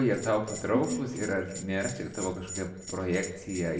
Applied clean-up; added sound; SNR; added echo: none; Bell; 13 dB; reverberation time 0.8 s.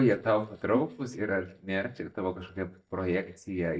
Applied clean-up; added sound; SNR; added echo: neural mask model DeepFilterNet 3.